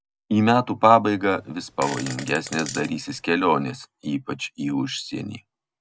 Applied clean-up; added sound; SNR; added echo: none; Fart; 15 dB; none.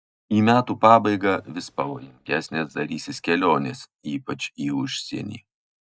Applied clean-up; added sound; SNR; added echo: neural mask model DeepFilterNet 3.